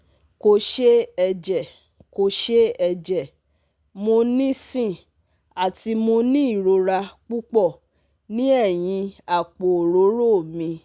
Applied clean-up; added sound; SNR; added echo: none; none; none; none.